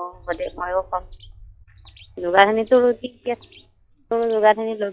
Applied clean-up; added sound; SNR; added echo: classical method log-MMSE.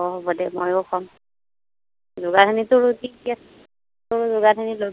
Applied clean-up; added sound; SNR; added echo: none; none; none; none.